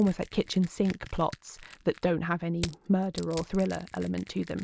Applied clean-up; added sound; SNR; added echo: none; Crushing; 17 dB; none.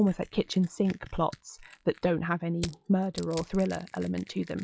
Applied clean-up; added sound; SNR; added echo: classical method log-MMSE.